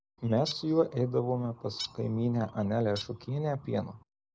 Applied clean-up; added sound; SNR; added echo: none; Bird; 15 dB; none.